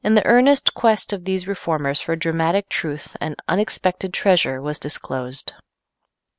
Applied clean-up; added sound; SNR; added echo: none; none; none; none.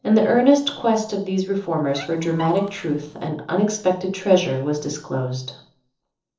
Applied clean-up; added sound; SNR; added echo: neural separator model SepFormer DNS4.